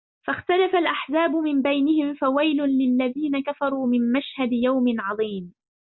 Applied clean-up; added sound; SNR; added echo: none; none; none; none.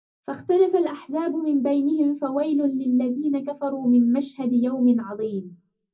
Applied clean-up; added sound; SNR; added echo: none; none; none; reverberation time 0.4 s.